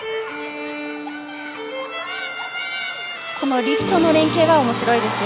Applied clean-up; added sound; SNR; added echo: none; none; none; none.